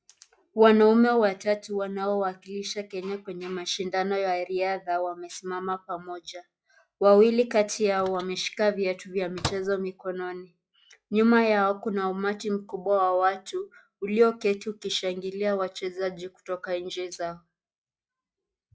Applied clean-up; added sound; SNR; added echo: classical method log-MMSE.